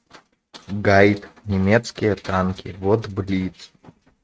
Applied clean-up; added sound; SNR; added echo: neural mask model RNNoise.